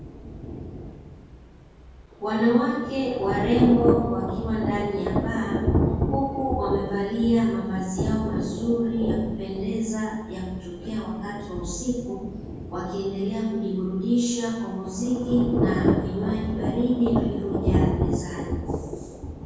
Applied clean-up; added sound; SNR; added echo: none; Thunder / Rain; 2 dB; reverberation time 1.3 s.